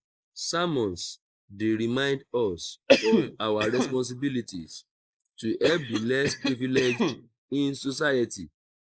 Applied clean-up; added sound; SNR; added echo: neural mask model Resemble Enhance denoiser.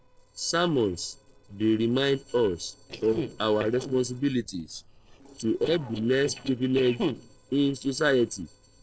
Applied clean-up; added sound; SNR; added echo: neural separator model SepFormer DNS4.